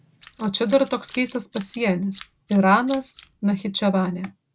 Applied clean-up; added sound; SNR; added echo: none; Tools; 19 dB; none.